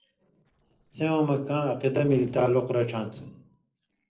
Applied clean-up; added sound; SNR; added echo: neural separator model SepFormer DNS4.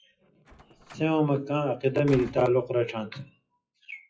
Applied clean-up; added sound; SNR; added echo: classical method WPE with log-MMSE.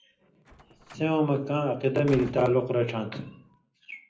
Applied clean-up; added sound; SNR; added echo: none; Slam; 20 dB; reverberation time 0.5 s.